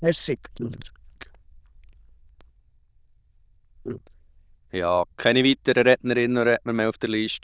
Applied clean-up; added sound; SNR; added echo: neural diffusion model UNIVERSE++.